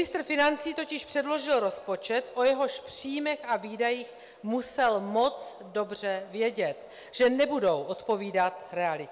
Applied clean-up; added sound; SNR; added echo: none; none; none; none.